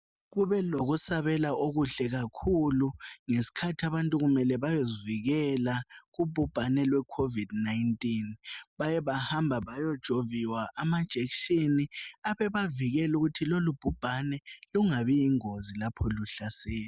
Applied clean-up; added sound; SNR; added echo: none; none; none; none.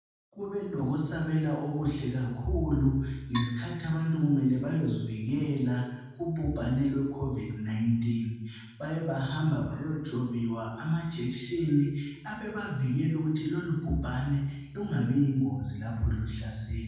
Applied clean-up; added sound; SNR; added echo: none; Percussion; 11 dB; reverberation time 1.2 s.